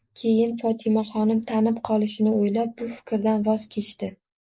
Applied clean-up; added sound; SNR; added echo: neural mask model Resemble Enhance denoiser.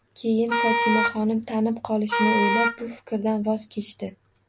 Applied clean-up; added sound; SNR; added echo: none; Wind instrument, woodwind instrument; 0 dB; none.